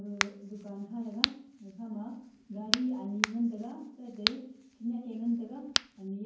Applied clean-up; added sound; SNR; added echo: none; Crack; 0 dB; reverberation time 0.9 s.